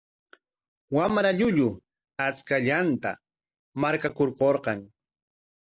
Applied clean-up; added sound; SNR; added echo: none; none; none; none.